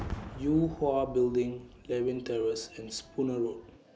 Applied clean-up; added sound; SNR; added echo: none; Fireworks; 14 dB; none.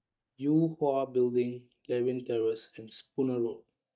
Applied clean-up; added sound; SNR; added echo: neural mask model DeepFilterNet 3.